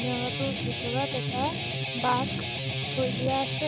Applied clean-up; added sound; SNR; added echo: none; Guitar; -1 dB; none.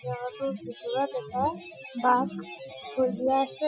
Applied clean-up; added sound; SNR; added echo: classical method Wiener filter.